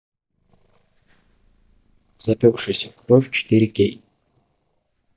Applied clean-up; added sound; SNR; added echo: neural mask model DeepFilterNet 3.